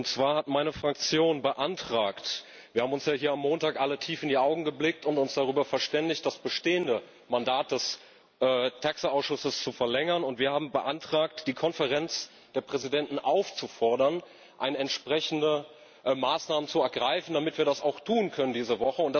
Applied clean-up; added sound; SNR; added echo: none; none; none; none.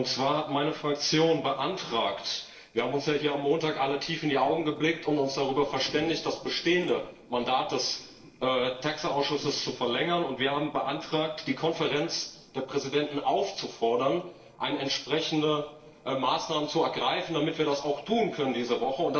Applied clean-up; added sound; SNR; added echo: neural separator model SepFormer DNS4.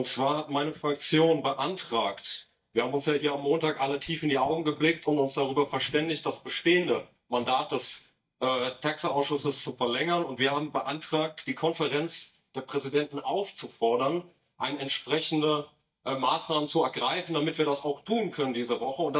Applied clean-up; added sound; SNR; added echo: neural mask model DeepFilterNet 3.